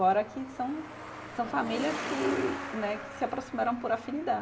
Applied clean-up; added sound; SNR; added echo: none; Truck; 8 dB; reverberation time 0.9 s.